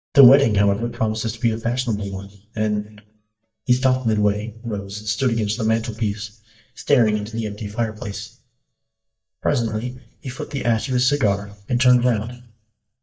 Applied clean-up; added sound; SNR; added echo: neural mask model DeepFilterNet 3.